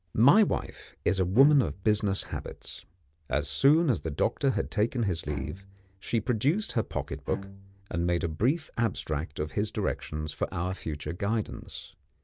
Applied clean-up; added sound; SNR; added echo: none; Bowed string instrument; 18 dB; none.